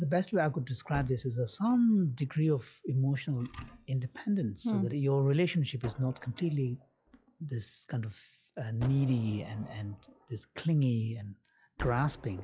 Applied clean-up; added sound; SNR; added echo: classical method log-MMSE.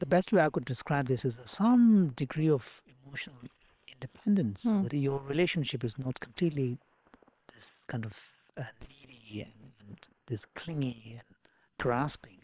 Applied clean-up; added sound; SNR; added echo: neural separator model SepFormer WHAM!.